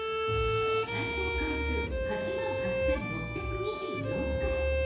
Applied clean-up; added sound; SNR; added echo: none; Bowed string instrument; -2 dB; reverberation time 1.2 s.